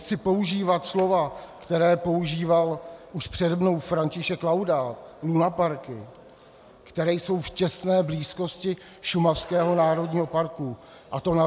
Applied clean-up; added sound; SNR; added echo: none; none; none; none.